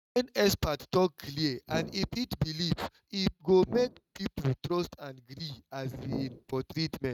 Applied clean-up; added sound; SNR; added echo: neural mask model RNNoise.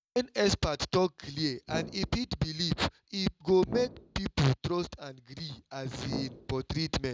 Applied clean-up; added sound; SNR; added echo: none; Brass instrument; 10 dB; none.